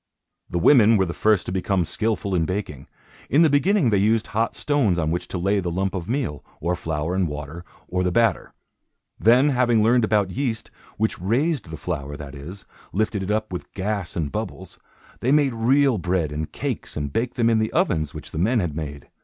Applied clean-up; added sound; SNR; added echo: none; none; none; none.